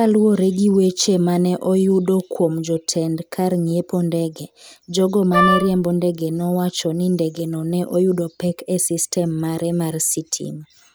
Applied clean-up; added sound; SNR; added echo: none; Wind instrument, woodwind instrument; 0 dB; none.